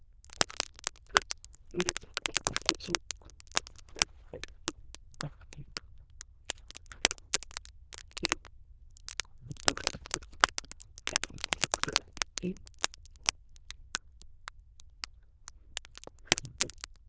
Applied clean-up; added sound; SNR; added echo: neural diffusion model UNIVERSE++.